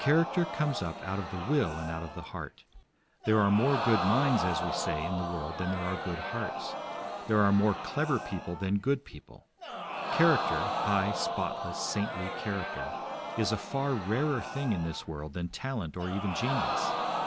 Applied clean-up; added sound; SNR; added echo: none; Crowd; 4 dB; none.